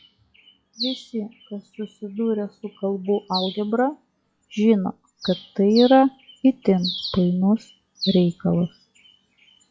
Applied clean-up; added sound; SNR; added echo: classical method log-MMSE.